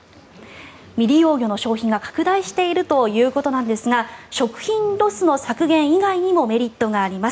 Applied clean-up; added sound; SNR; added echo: none; none; none; none.